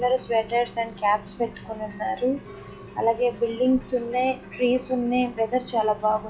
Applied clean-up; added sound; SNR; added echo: classical method log-MMSE.